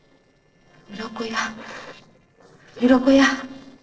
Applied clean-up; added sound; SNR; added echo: neural separator model SepFormer DNS4.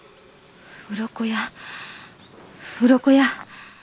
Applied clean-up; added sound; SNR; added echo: none; none; none; none.